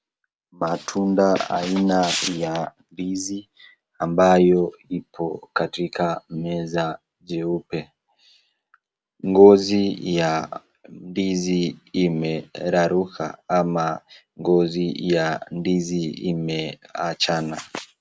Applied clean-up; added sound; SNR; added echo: none; none; none; none.